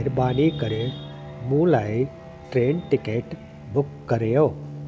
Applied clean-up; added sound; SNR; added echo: none; Bowed string instrument; 14 dB; none.